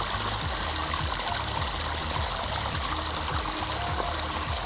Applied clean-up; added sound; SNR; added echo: none; Stream; -5 dB; reverberation time 2.6 s.